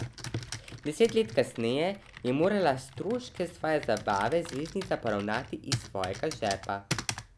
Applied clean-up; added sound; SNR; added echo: none; Computer keyboard; 10 dB; none.